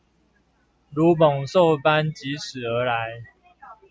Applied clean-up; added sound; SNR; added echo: none; none; none; none.